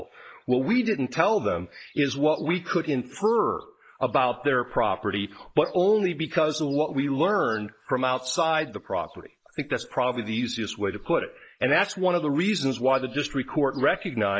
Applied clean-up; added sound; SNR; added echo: neural mask model Resemble Enhance denoiser.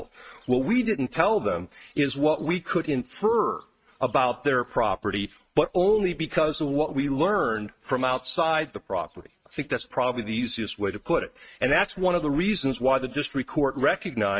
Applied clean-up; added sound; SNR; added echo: neural mask model RNNoise.